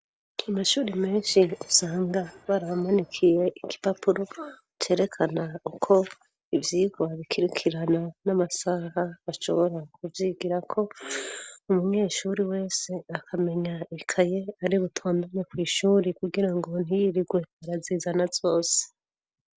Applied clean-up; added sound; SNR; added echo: neural separator model SepFormer DNS4.